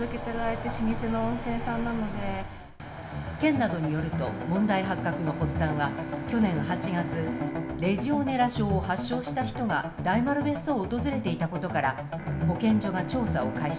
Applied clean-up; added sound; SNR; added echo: none; Bowed string instrument; 13 dB; reverberation time 0.7 s.